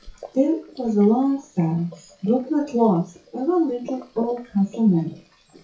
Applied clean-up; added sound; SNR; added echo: classical method WPE with log-MMSE.